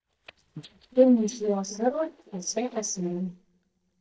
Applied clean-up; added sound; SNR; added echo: neural mask model DeepFilterNet 3.